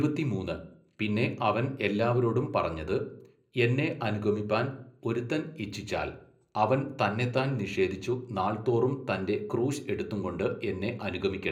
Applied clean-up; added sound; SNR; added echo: none; none; none; reverberation time 0.5 s.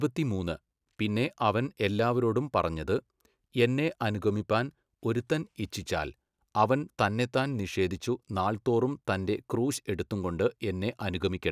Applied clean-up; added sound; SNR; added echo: none; none; none; none.